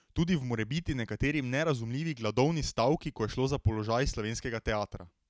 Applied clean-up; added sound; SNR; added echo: none; none; none; none.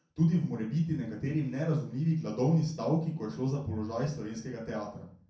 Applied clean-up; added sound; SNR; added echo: none; none; none; reverberation time 0.6 s.